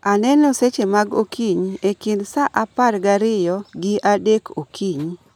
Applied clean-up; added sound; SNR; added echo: none; none; none; none.